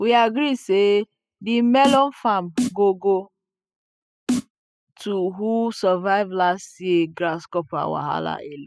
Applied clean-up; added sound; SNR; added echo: classical method spectral subtraction.